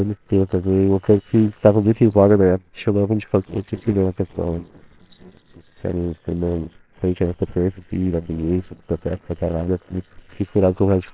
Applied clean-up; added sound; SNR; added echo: neural separator model SepFormer WHAMR!.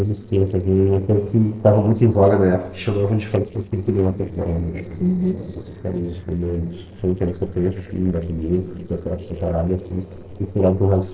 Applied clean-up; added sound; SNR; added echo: neural separator model SepFormer DNS4.